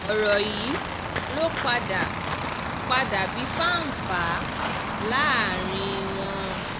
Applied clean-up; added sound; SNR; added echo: none; Aircraft + Walk, footsteps; 2 dB; none.